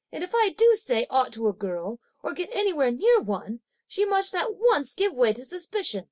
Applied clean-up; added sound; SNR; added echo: none; none; none; none.